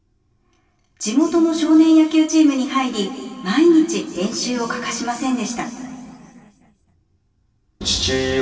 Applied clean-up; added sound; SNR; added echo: none; none; none; reverberation time 2.5 s.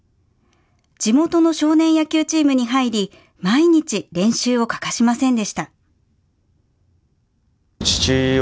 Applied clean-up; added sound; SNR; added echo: none; none; none; none.